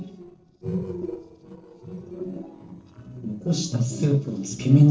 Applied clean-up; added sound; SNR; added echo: neural separator model SepFormer DNS4.